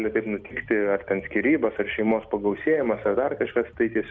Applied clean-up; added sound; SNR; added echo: none; none; none; none.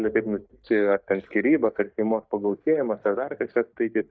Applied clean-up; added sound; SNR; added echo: neural mask model DeepFilterNet 3.